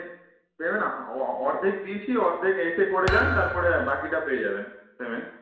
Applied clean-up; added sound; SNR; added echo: none; Thump, thud; 4 dB; reverberation time 0.7 s.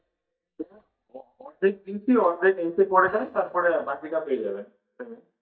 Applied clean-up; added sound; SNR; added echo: neural mask model DeepFilterNet 3.